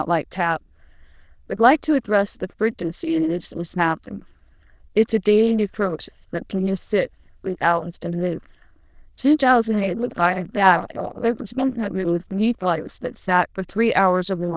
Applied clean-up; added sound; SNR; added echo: neural diffusion model UNIVERSE++.